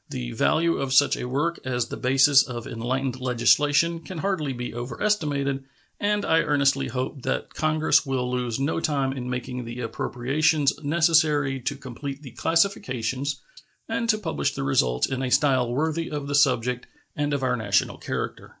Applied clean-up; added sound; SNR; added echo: neural mask model Resemble Enhance denoiser.